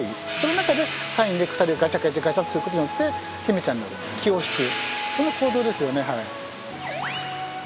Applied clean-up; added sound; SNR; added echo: none; Hi-hat; 7 dB; none.